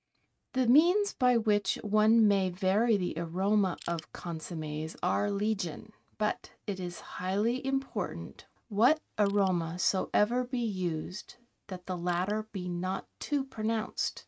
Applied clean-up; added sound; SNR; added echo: neural mask model RNNoise.